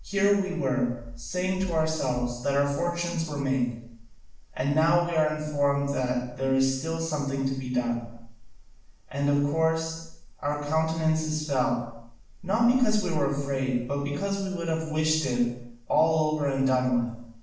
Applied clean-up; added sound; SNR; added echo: none; none; none; reverberation time 0.7 s.